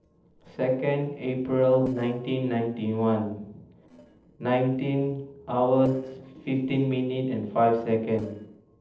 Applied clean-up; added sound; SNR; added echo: neural separator model SepFormer DNS4.